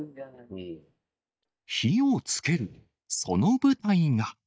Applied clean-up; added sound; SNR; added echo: neural mask model DeepFilterNet 3.